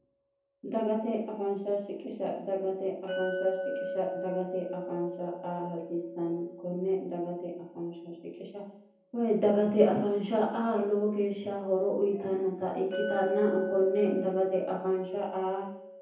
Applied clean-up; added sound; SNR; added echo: none; Chink, clink; 10 dB; reverberation time 0.7 s.